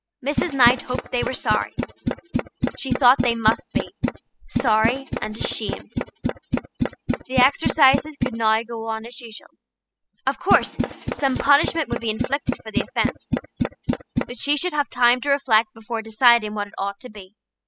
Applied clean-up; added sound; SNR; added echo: classical method spectral subtraction.